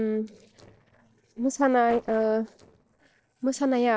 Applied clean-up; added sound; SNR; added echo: neural separator model SepFormer DNS4.